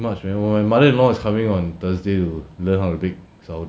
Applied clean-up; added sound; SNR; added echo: none; none; none; none.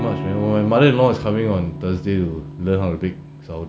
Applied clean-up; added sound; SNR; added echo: none; Electric guitar / Strum; 11 dB; none.